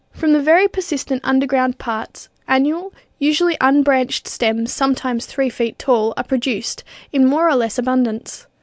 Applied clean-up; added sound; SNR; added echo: none; none; none; none.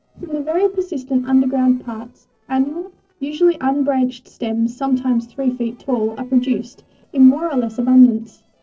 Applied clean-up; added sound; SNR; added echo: neural separator model SepFormer DNS4.